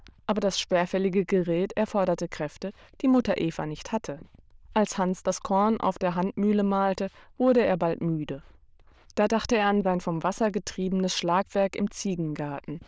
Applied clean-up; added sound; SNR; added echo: neural diffusion model UNIVERSE++.